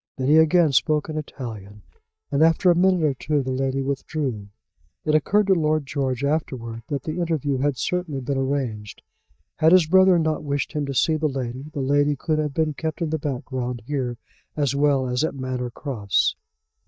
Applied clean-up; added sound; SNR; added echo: neural mask model DeepFilterNet 3.